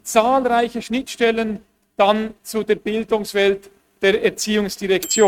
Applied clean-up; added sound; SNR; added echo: neural mask model RNNoise.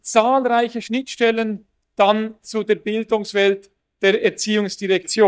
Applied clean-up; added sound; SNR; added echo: neural mask model DeepFilterNet 3.